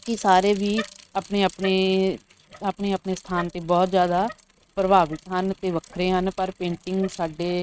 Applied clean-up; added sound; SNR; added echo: neural mask model RNNoise.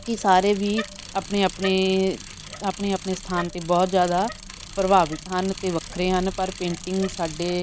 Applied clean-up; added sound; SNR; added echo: none; Bicycle; 13 dB; none.